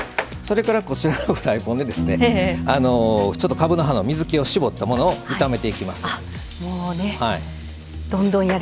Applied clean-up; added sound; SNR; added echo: none; Piano; 11 dB; none.